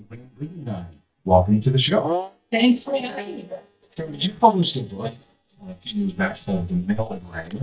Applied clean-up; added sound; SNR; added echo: neural mask model DeepFilterNet 3.